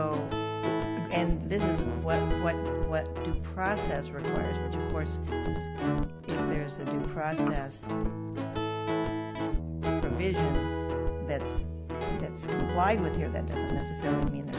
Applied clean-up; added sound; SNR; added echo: none; Guitar; -5 dB; none.